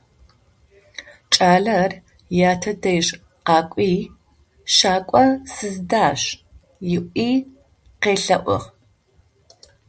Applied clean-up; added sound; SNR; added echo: none; none; none; none.